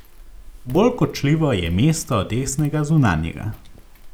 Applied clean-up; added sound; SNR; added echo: none; Walk, footsteps; 18 dB; none.